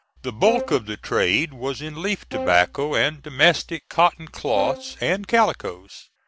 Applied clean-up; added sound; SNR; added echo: none; Brass instrument; 12 dB; none.